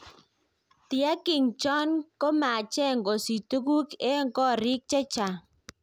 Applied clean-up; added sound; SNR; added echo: none; none; none; none.